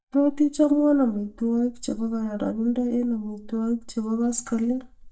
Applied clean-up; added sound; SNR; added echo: neural mask model DeepFilterNet 3.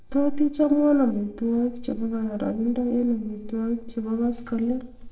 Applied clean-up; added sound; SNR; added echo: neural separator model SepFormer DNS4.